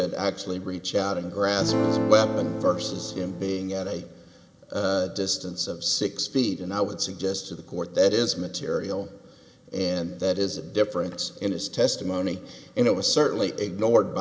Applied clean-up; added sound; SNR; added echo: none; Acoustic guitar / Strum; 2 dB; none.